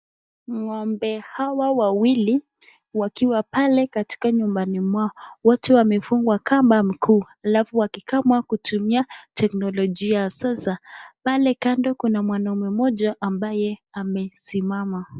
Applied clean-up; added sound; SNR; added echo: neural mask model DeepFilterNet 3.